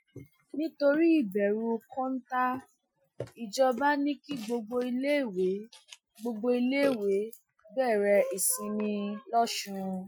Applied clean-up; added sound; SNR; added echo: classical method Wiener filter.